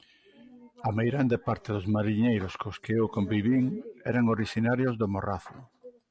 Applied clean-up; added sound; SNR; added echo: none; none; none; none.